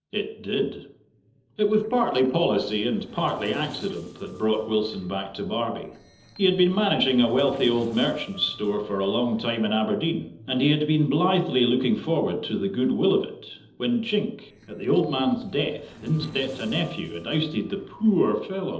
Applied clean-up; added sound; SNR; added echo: neural separator model SepFormer DNS4.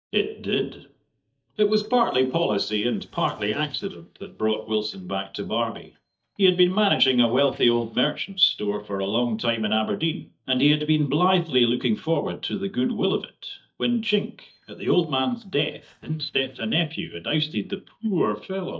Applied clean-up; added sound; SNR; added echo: neural mask model DeepFilterNet 3.